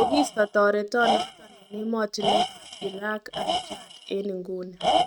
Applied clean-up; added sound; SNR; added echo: neural mask model RNNoise.